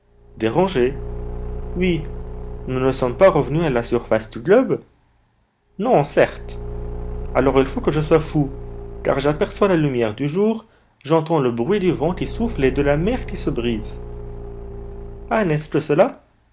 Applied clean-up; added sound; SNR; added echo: none; Engine / Car; 11 dB; none.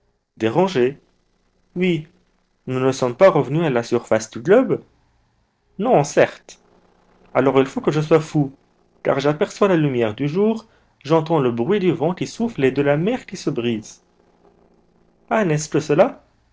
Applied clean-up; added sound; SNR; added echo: neural separator model SepFormer DNS4.